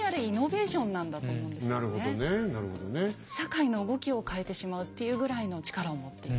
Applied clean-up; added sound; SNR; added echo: none; none; none; none.